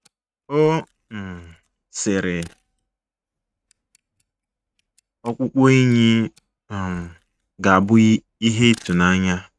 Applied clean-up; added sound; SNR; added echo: neural mask model RNNoise.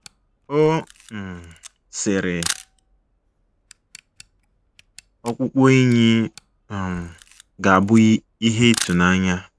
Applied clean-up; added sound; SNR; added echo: none; Camera; 15 dB; none.